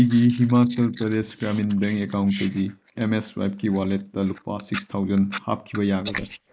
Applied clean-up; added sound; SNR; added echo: neural mask model Resemble Enhance denoiser.